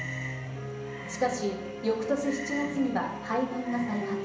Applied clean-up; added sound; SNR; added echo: none; Frog; 13 dB; reverberation time 0.8 s.